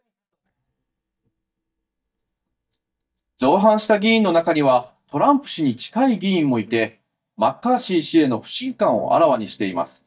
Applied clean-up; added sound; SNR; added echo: neural mask model DeepFilterNet 3.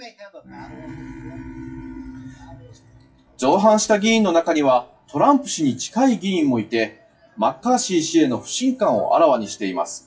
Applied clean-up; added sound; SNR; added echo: classical method WPE with log-MMSE.